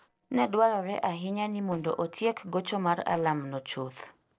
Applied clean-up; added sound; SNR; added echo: neural separator model SepFormer DNS4.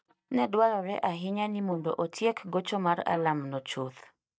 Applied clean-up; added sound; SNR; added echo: neural mask model DeepFilterNet 3.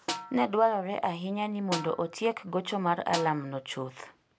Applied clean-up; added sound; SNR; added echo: none; Snare drum; 10 dB; none.